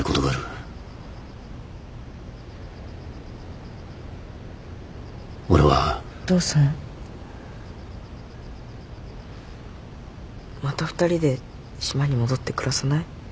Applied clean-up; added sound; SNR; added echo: none; none; none; none.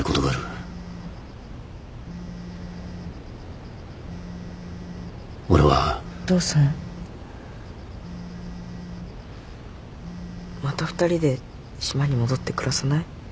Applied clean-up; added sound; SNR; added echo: none; Telephone; 15 dB; none.